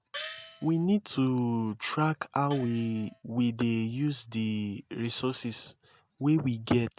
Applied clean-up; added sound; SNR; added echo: neural mask model RNNoise.